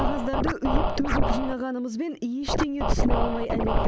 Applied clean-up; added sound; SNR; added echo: none; Scratching (performance technique); -4 dB; none.